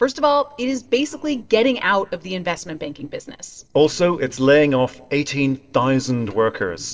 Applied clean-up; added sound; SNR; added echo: neural separator model SepFormer DNS4.